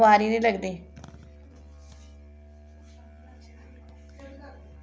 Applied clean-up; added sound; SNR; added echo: none; Musical instrument; 20 dB; none.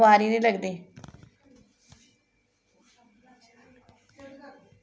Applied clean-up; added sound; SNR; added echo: none; none; none; none.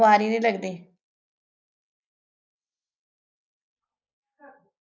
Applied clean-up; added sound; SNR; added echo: neural mask model Resemble Enhance denoiser.